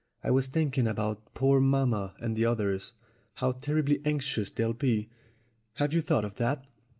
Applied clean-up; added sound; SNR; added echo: none; none; none; none.